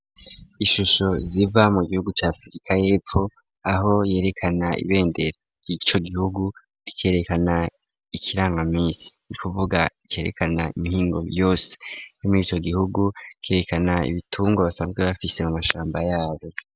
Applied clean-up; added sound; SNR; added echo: none; none; none; none.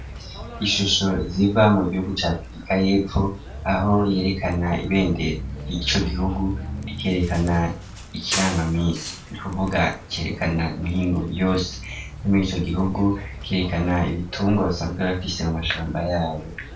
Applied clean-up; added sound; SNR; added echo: none; Bus; 11 dB; reverberation time 0.3 s.